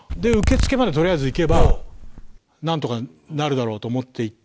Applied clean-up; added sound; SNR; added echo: none; Zipper (clothing); -2 dB; none.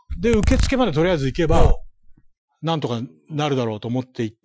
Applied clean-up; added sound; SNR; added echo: classical method Wiener filter.